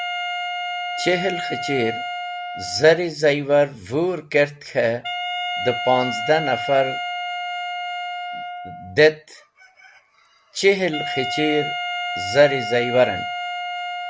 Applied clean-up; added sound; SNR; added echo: none; Wind instrument, woodwind instrument; 6 dB; none.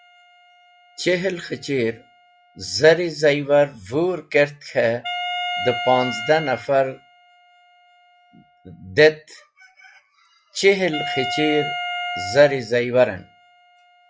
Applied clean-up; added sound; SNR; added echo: classical method log-MMSE.